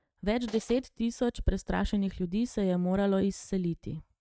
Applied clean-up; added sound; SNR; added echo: neural mask model RNNoise.